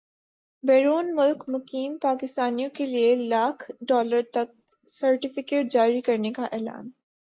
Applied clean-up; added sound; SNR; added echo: neural mask model DeepFilterNet 3.